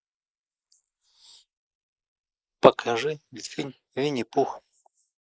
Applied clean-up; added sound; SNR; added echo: neural mask model Resemble Enhance denoiser.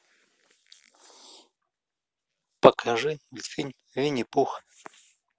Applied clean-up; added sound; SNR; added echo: none; none; none; none.